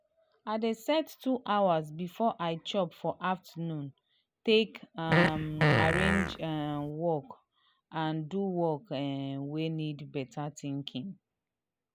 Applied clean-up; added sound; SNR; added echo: none; Fart; -4 dB; none.